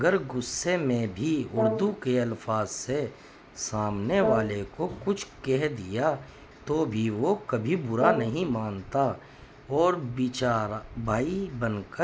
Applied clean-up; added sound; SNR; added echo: none; Brass instrument; 7 dB; none.